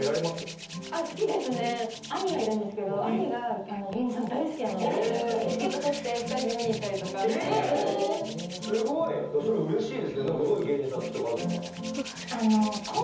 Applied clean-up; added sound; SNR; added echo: none; Hands; 15 dB; reverberation time 0.7 s.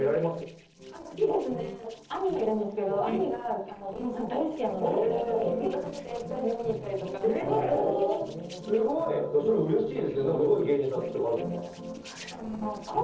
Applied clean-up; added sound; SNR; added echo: neural separator model SepFormer DNS4.